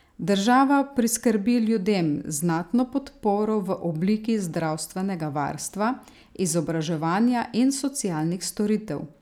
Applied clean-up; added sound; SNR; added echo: none; none; none; none.